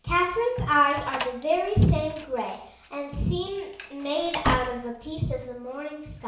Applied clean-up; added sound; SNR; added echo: none; Slam; 11 dB; reverberation time 0.6 s.